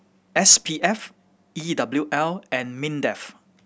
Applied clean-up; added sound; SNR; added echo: none; none; none; none.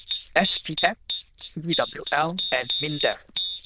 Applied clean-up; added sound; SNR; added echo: neural diffusion model UNIVERSE++.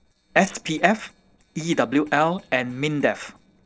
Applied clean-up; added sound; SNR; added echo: neural separator model SepFormer DNS4.